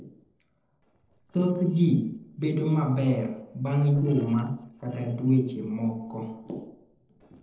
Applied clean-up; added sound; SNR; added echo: neural separator model SepFormer DNS4.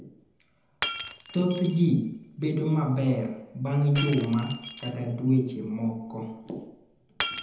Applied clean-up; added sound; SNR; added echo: none; Shatter; 8 dB; reverberation time 0.8 s.